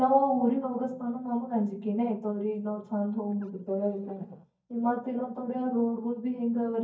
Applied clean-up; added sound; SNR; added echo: neural mask model DeepFilterNet 3.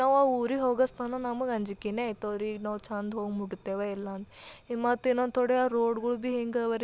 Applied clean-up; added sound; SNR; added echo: none; none; none; none.